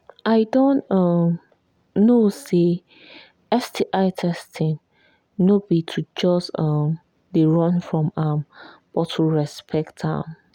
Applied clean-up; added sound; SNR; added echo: none; none; none; none.